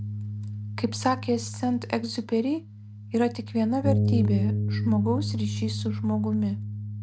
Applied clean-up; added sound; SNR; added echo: none; Bass guitar; 1 dB; none.